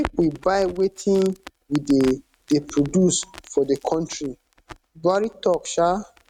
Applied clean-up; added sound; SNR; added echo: neural mask model RNNoise.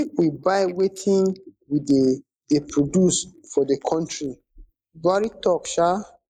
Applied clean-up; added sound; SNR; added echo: neural mask model Resemble Enhance denoiser.